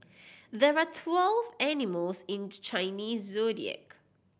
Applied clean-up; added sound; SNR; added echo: none; none; none; none.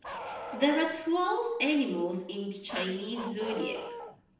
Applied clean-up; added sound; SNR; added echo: none; Bark; 12 dB; reverberation time 0.8 s.